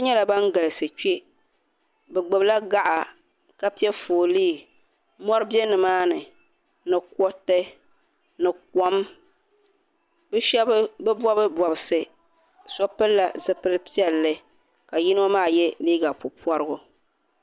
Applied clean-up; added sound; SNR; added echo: none; none; none; none.